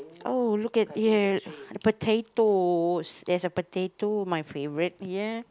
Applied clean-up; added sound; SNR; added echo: none; none; none; none.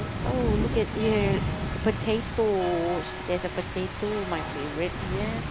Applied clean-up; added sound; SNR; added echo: none; Rain; 2 dB; none.